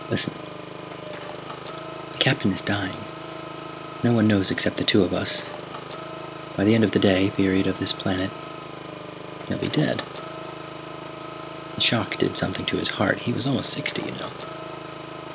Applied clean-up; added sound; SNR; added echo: none; Engine; 10 dB; none.